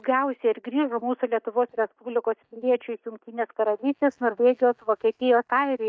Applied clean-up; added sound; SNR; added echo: neural mask model DeepFilterNet 3.